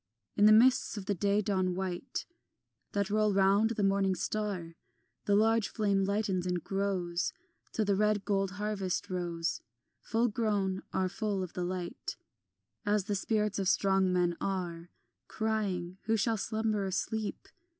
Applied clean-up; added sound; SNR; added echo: none; none; none; none.